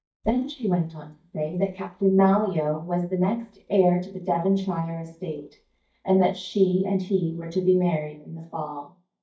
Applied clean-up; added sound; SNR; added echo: neural mask model DeepFilterNet 3.